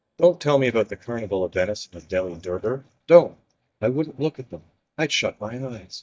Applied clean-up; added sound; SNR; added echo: neural mask model DeepFilterNet 3.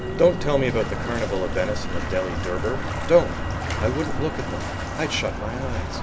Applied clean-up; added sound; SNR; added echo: none; Bathtub (filling or washing) + Motor vehicle (road); 2 dB; none.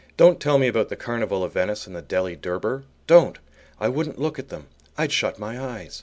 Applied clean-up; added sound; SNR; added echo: none; none; none; none.